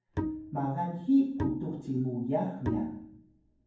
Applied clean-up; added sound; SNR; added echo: none; Bowed string instrument; 6 dB; reverberation time 0.9 s.